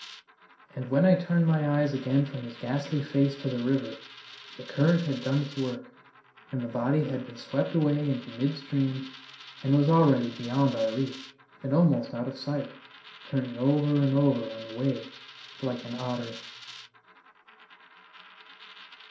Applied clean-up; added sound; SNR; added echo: none; Coin (dropping); 19 dB; reverberation time 0.5 s.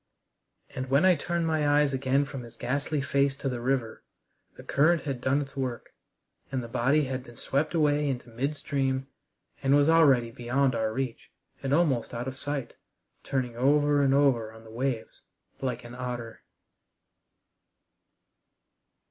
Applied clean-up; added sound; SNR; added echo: none; none; none; none.